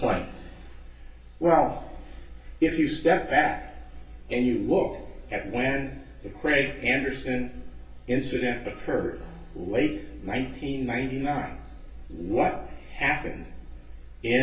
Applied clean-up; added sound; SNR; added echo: none; none; none; reverberation time 0.2 s.